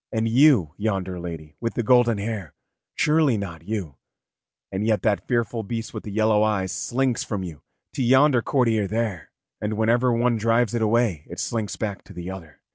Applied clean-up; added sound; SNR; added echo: none; none; none; none.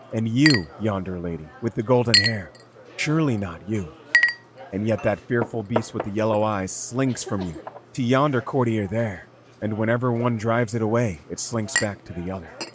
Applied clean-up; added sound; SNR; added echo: none; Chink, clink; 6 dB; none.